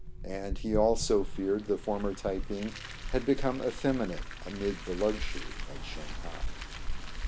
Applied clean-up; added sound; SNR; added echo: none; Car; 3 dB; none.